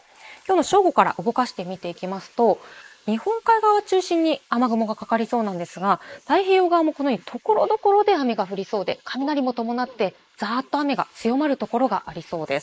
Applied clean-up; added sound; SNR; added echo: neural mask model Resemble Enhance denoiser.